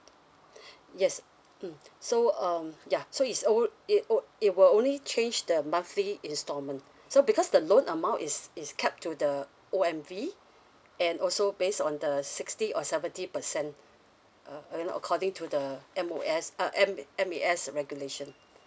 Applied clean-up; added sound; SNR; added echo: none; none; none; none.